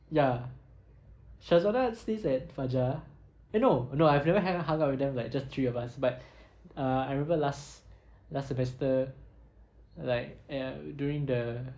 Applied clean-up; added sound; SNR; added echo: none; none; none; none.